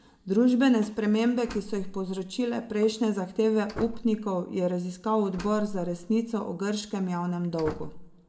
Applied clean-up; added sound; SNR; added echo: none; Slam; 15 dB; reverberation time 0.8 s.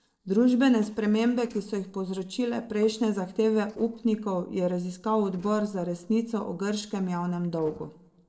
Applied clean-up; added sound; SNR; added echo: neural separator model SepFormer DNS4.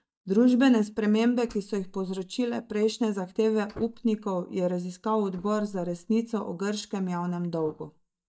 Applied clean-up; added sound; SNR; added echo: neural mask model DeepFilterNet 3.